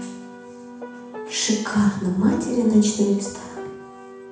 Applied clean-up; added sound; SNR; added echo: none; Piano; 14 dB; reverberation time 0.8 s.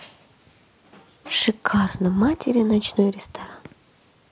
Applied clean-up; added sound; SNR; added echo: none; none; none; none.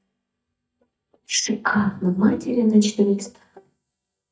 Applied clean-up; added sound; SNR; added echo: neural mask model DeepFilterNet 3.